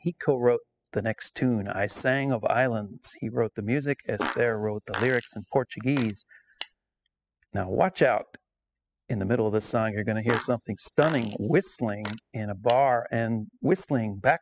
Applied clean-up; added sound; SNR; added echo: classical method spectral subtraction.